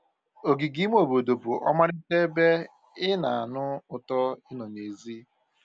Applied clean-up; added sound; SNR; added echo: none; none; none; none.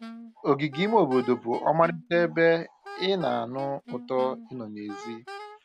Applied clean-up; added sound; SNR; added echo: none; Wind instrument, woodwind instrument; 16 dB; none.